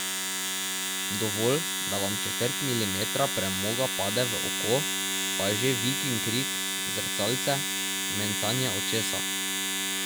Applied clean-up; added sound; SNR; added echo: none; Domestic sounds, home sounds; -2 dB; none.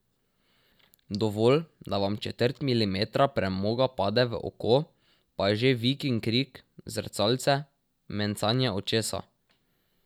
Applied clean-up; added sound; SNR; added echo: none; none; none; none.